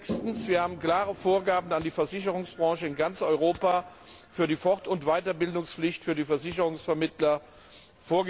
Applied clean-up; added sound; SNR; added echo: none; Toilet flush + Rattle (instrument); 17 dB; none.